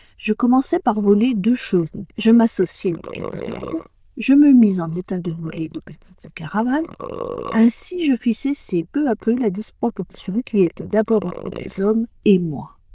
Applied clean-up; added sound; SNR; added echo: neural diffusion model UNIVERSE++.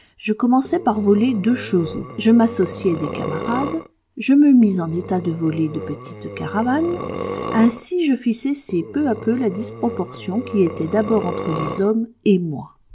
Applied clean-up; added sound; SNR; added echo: none; Burping, eructation; 10 dB; none.